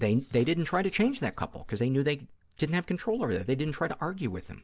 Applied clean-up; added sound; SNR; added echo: none; none; none; none.